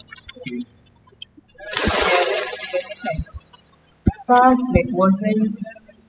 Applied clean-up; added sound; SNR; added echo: classical method spectral subtraction.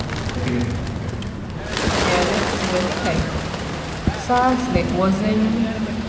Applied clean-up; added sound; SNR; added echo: none; Fireworks + Bird; 3 dB; none.